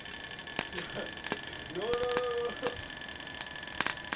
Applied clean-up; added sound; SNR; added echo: none; Frying (food); -5 dB; reverberation time 0.3 s.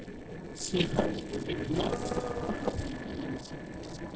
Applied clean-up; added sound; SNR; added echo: neural separator model SepFormer DNS4.